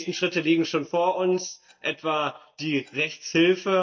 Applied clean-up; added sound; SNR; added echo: neural mask model DeepFilterNet 3.